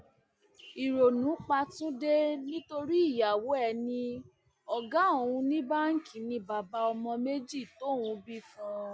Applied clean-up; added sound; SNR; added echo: none; none; none; none.